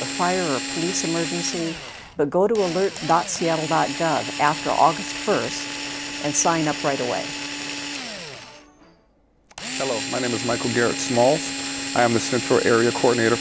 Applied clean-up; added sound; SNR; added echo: none; Drill; 7 dB; none.